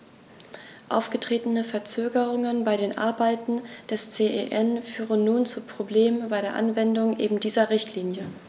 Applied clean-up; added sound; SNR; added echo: none; none; none; none.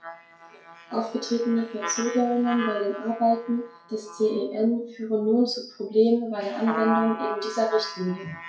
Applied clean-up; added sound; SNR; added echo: classical method WPE with log-MMSE.